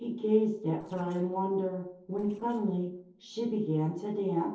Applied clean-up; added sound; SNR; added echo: neural separator model SepFormer DNS4.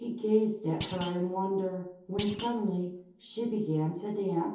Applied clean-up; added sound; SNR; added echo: none; Thump, thud; 10 dB; reverberation time 0.6 s.